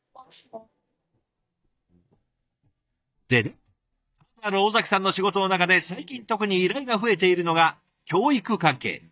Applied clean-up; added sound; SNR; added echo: neural mask model DeepFilterNet 3.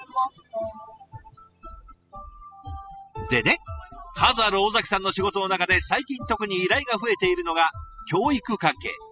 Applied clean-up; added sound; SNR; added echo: classical method spectral subtraction.